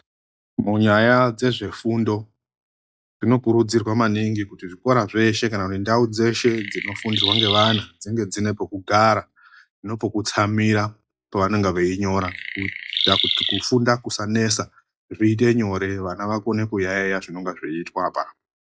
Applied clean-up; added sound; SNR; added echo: classical method log-MMSE.